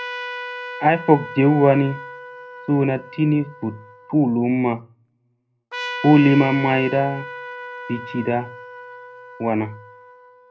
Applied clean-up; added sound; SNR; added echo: none; Trumpet; 13 dB; reverberation time 0.4 s.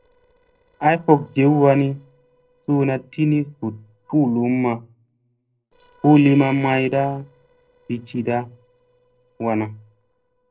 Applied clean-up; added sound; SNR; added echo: neural separator model SepFormer DNS4.